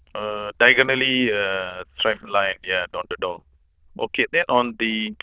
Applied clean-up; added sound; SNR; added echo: neural diffusion model UNIVERSE++.